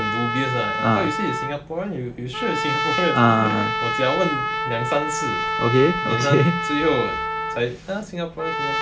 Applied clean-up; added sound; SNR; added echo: none; Trumpet; 2 dB; none.